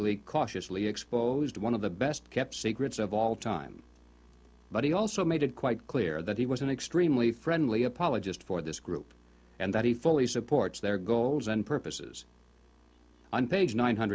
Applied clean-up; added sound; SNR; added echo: none; none; none; none.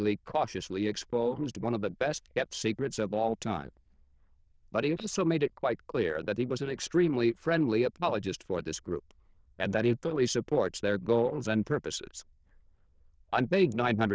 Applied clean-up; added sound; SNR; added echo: neural diffusion model UNIVERSE++.